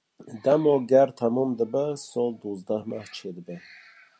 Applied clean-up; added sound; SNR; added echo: none; none; none; none.